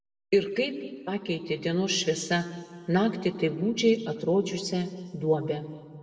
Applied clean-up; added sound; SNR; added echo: none; none; none; reverberation time 1.5 s.